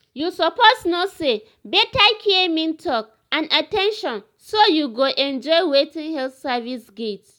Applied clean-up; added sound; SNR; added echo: none; none; none; none.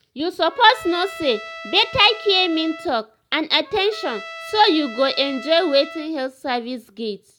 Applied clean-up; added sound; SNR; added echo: none; Trumpet; 15 dB; none.